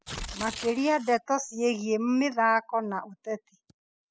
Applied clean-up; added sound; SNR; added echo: classical method spectral subtraction.